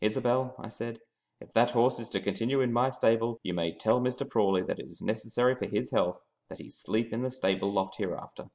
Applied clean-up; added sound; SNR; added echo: none; none; none; none.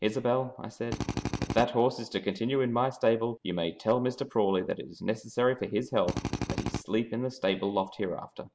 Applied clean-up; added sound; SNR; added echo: none; Drill; 3 dB; none.